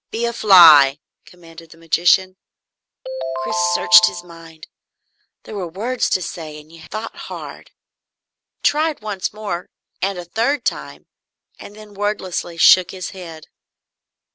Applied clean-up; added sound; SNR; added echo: none; Ringtone; 4 dB; none.